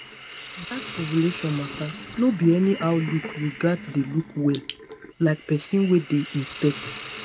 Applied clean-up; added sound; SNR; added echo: none; Hiss; 11 dB; none.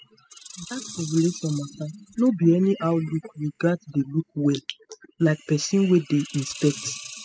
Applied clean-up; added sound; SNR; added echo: classical method spectral subtraction.